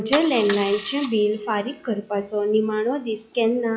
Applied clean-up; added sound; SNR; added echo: classical method log-MMSE.